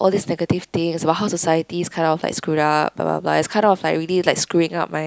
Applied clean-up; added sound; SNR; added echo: none; none; none; none.